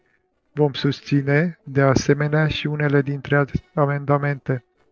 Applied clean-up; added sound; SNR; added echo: neural separator model SepFormer DNS4.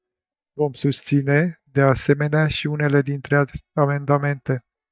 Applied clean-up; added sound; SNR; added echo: neural mask model DeepFilterNet 3.